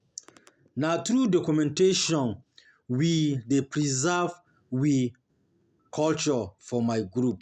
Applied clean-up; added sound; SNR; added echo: none; none; none; none.